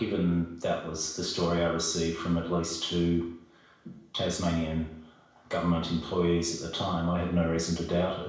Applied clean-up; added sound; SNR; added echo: none; none; none; reverberation time 0.7 s.